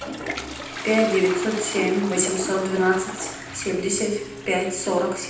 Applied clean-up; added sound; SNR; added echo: none; Toilet flush; 10 dB; reverberation time 0.8 s.